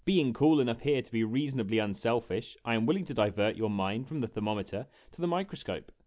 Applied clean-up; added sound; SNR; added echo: none; none; none; none.